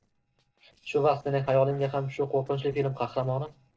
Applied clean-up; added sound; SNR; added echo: neural separator model SepFormer DNS4.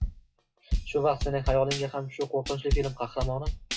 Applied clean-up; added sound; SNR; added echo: classical method WPE with log-MMSE.